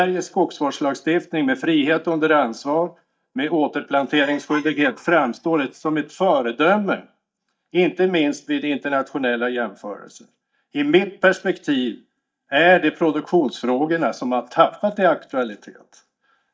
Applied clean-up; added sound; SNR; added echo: neural mask model DeepFilterNet 3.